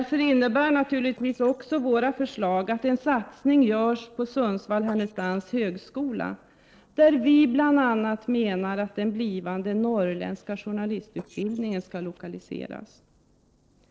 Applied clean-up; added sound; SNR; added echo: neural separator model SepFormer DNS4.